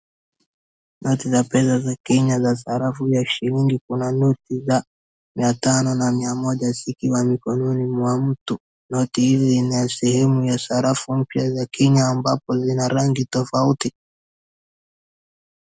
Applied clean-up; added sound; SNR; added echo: none; none; none; none.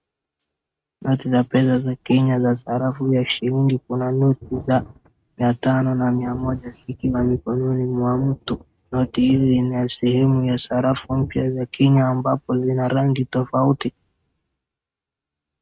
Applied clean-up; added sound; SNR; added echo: neural mask model RNNoise.